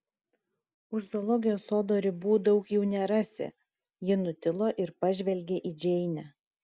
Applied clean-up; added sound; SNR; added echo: none; none; none; none.